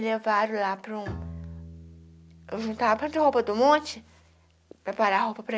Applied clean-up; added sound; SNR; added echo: none; Bowed string instrument; 18 dB; none.